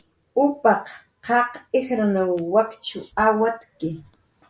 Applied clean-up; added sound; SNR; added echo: none; none; none; none.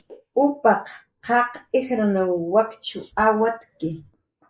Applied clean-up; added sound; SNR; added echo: neural mask model Resemble Enhance denoiser.